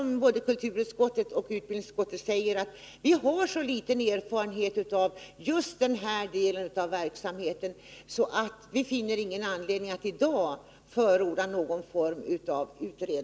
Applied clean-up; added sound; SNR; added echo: none; none; none; none.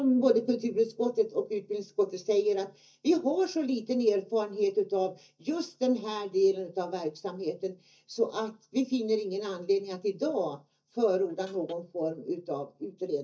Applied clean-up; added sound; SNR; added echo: neural mask model DeepFilterNet 3.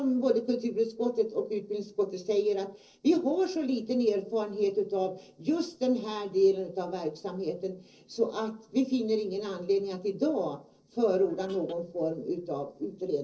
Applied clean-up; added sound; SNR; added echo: neural separator model SepFormer DNS4.